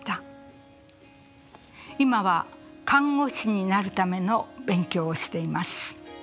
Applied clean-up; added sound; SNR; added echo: none; Harp; 19 dB; none.